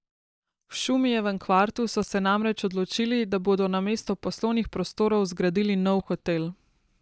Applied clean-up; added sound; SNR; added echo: neural mask model DeepFilterNet 3.